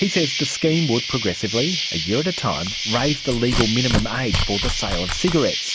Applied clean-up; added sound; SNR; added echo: none; Insect + Tearing; 2 dB; none.